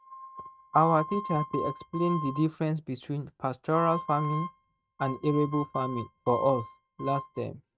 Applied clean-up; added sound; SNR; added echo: neural mask model RNNoise.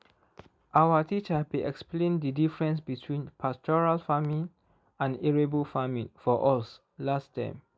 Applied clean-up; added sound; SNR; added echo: none; none; none; none.